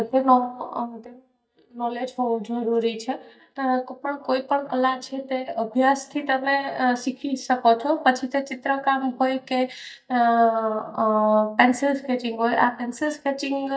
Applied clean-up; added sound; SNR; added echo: neural mask model DeepFilterNet 3.